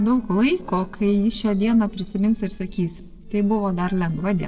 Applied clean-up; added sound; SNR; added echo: neural separator model SepFormer DNS4.